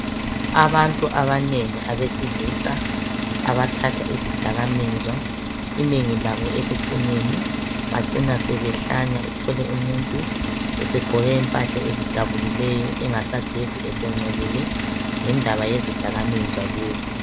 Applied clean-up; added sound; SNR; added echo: none; Engine; 1 dB; none.